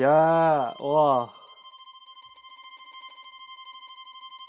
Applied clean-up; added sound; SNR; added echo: none; Bowed string instrument; 20 dB; none.